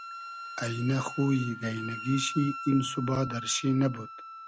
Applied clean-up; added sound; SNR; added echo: none; Wind instrument, woodwind instrument; 10 dB; none.